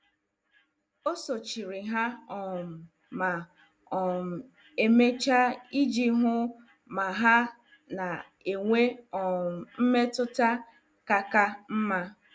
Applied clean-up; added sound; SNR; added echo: none; none; none; none.